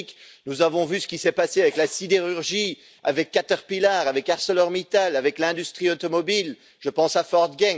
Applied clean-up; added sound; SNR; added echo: none; none; none; none.